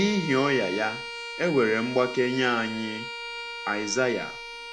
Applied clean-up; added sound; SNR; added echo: none; Bowed string instrument; 9 dB; none.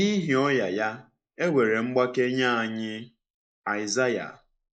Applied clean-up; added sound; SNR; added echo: neural mask model Resemble Enhance denoiser.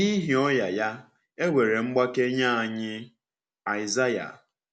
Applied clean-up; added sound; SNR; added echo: none; none; none; none.